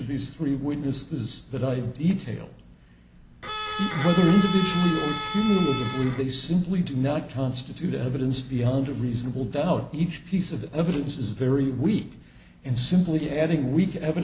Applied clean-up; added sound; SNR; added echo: none; Bowed string instrument; 7 dB; none.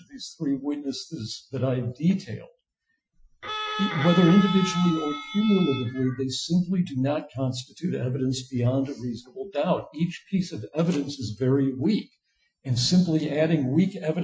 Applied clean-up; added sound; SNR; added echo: classical method Wiener filter.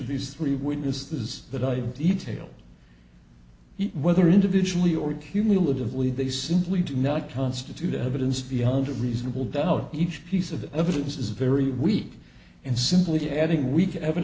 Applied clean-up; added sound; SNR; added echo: none; none; none; none.